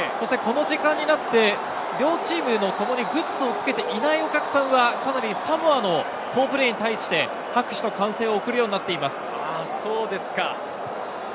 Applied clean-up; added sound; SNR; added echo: none; none; none; none.